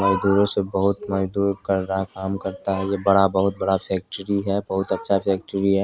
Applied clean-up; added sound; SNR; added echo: none; none; none; none.